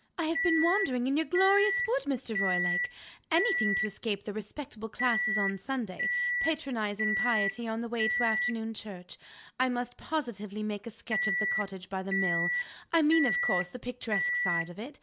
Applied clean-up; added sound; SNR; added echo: none; Microwave oven; 0 dB; none.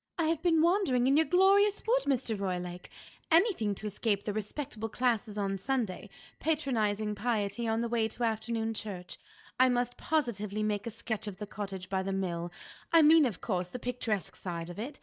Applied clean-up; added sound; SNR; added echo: neural mask model DeepFilterNet 3.